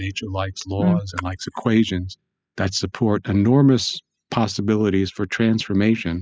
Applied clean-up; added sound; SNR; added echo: classical method spectral subtraction.